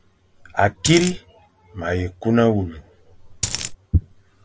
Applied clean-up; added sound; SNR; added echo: none; Coin (dropping); 3 dB; none.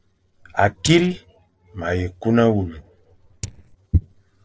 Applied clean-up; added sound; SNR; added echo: neural separator model SepFormer DNS4.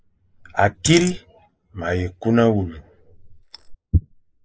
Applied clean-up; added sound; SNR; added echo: neural mask model Resemble Enhance denoiser.